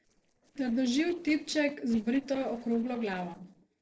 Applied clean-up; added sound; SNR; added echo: neural separator model SepFormer DNS4.